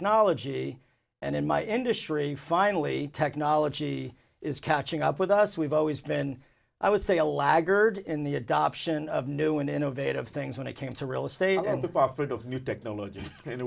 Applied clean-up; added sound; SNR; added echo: none; none; none; none.